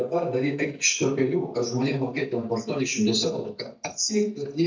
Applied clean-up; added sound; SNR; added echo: neural mask model DeepFilterNet 3.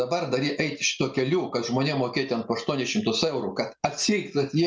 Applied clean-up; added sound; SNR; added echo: none; none; none; none.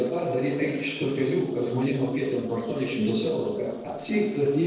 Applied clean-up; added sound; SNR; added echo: neural separator model SepFormer DNS4.